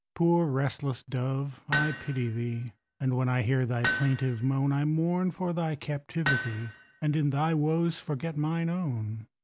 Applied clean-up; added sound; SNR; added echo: none; Hammer; 7 dB; none.